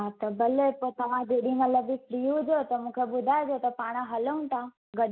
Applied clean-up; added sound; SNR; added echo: none; none; none; none.